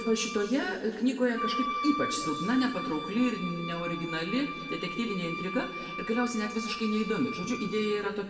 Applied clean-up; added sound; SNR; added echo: none; Wind instrument, woodwind instrument; 7 dB; reverberation time 1.9 s.